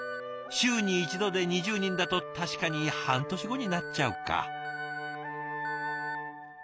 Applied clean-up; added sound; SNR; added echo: none; Alarm; 12 dB; none.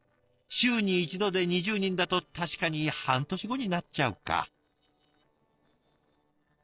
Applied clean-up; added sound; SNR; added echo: neural separator model SepFormer DNS4.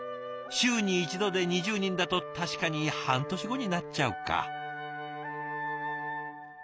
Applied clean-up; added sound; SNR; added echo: none; none; none; none.